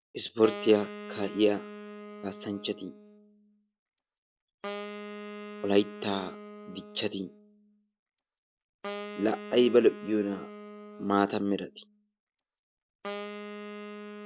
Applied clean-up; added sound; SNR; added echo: none; Wind instrument, woodwind instrument; 12 dB; none.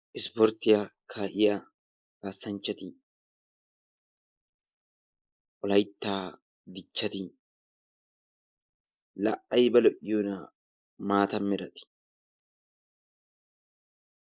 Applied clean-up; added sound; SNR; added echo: neural mask model Resemble Enhance denoiser.